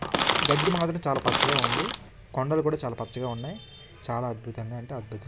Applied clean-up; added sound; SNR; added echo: none; Crackle; -4 dB; none.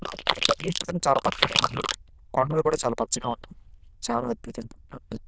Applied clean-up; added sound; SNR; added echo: neural diffusion model UNIVERSE++.